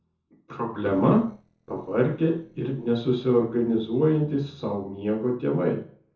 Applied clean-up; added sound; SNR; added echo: neural separator model SepFormer DNS4.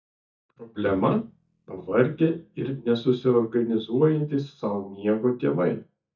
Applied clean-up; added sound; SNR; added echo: neural mask model DeepFilterNet 3.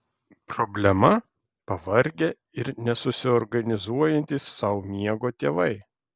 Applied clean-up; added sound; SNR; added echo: none; none; none; none.